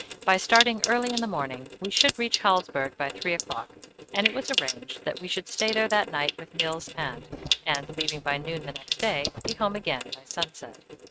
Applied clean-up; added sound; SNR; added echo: neural mask model RNNoise.